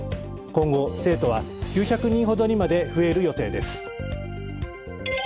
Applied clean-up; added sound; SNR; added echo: none; none; none; none.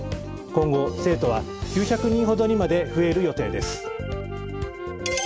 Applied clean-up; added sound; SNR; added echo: none; Wind instrument, woodwind instrument; 11 dB; none.